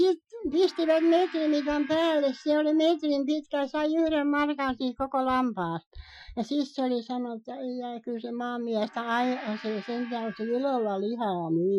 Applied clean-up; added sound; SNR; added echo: classical method Wiener filter.